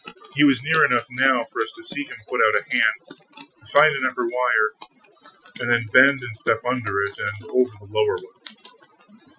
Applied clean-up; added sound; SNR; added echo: classical method Wiener filter.